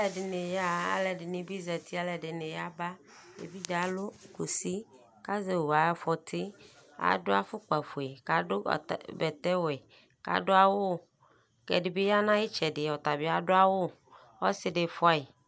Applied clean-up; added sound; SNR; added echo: none; none; none; none.